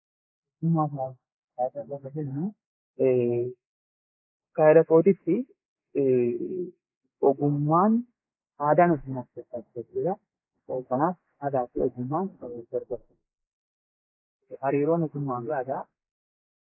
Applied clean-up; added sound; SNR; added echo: neural mask model Resemble Enhance denoiser.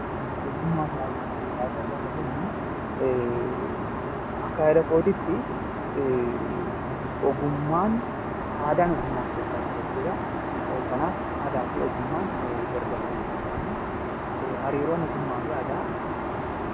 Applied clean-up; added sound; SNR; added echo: none; Aircraft; 1 dB; none.